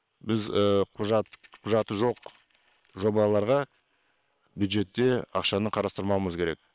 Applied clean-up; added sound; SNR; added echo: neural separator model SepFormer WHAM!.